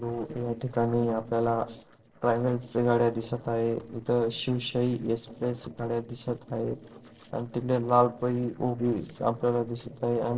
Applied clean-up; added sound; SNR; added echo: neural separator model SepFormer DNS4.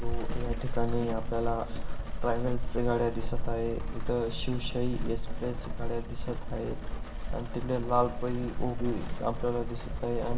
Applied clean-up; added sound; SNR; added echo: none; Rain; -3 dB; reverberation time 1.4 s.